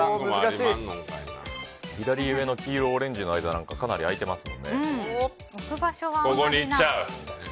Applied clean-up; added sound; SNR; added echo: none; none; none; none.